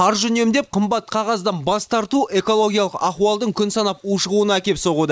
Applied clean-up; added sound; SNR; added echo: neural mask model Resemble Enhance denoiser.